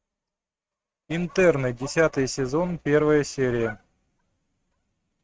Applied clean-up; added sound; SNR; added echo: neural mask model RNNoise.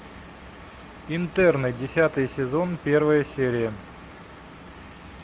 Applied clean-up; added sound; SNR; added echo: none; none; none; none.